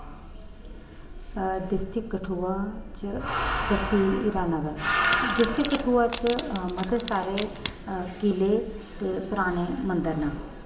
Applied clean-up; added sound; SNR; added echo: none; Wood; 3 dB; reverberation time 1.2 s.